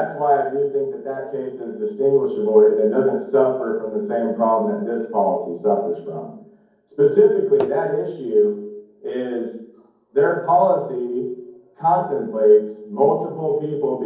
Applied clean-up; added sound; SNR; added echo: neural separator model SepFormer DNS4.